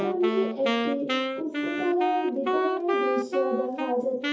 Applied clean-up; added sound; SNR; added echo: none; Wind instrument, woodwind instrument; 1 dB; reverberation time 0.6 s.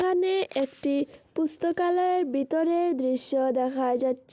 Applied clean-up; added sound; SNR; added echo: none; none; none; none.